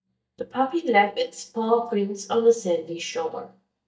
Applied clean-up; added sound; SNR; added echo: neural mask model DeepFilterNet 3.